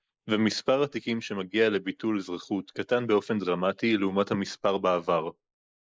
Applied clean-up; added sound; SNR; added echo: neural mask model Resemble Enhance denoiser.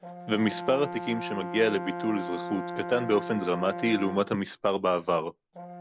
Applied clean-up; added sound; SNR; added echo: none; Brass instrument; 9 dB; none.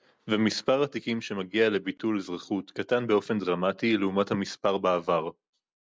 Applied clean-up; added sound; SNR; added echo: none; none; none; none.